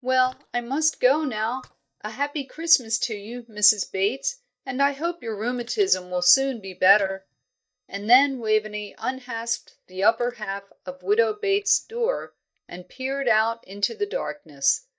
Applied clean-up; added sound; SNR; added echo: neural mask model DeepFilterNet 3.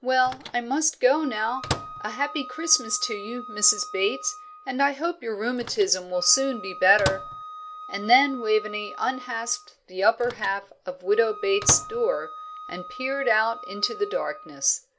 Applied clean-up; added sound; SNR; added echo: none; Microwave oven + Wind instrument, woodwind instrument; 12 dB; none.